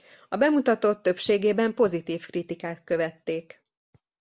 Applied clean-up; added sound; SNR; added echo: none; none; none; none.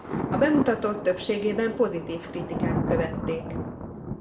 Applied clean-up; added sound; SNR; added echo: none; Thunder; 3 dB; reverberation time 0.6 s.